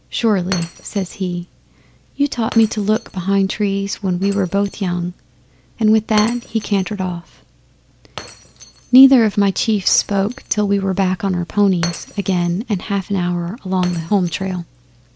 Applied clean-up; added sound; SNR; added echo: none; Shatter; 19 dB; none.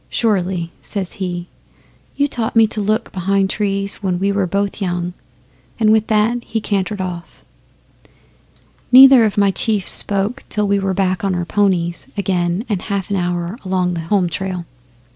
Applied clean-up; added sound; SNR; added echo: none; none; none; none.